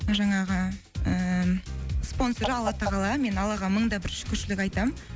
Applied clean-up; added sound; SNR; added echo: none; Fowl; 13 dB; none.